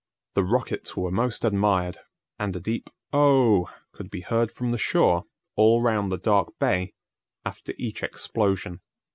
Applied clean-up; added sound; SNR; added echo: none; none; none; none.